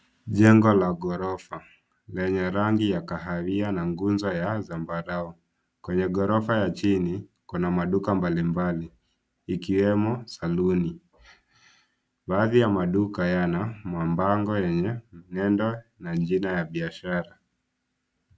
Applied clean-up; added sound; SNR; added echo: none; none; none; none.